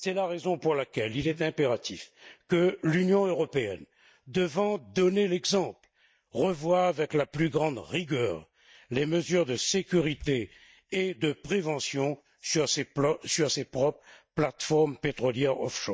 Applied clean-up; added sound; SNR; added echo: neural mask model DeepFilterNet 3.